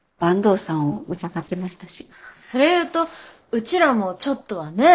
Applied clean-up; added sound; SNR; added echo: neural separator model SepFormer DNS4.